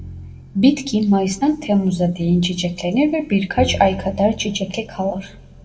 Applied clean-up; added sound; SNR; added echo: none; Bowed string instrument; 15 dB; reverberation time 1.6 s.